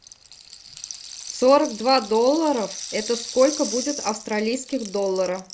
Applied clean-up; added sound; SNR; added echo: none; Rattle (instrument); 13 dB; none.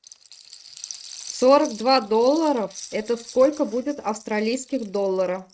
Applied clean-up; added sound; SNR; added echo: neural mask model RNNoise.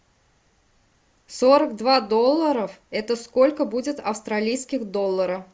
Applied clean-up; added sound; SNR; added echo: none; none; none; none.